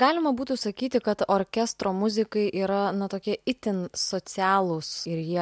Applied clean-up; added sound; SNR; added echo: none; none; none; none.